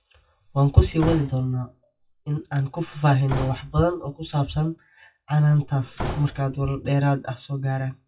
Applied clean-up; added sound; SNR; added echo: classical method WPE with log-MMSE.